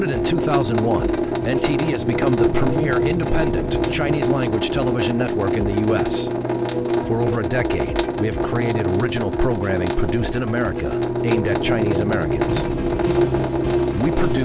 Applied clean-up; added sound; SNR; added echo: none; Drip / Sink (filling or washing) / Water tap, faucet; 0 dB; none.